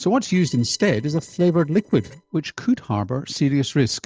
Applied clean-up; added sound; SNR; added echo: neural separator model SepFormer DNS4.